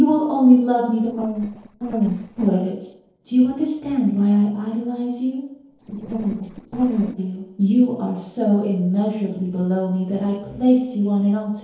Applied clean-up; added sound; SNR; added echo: neural separator model SepFormer DNS4.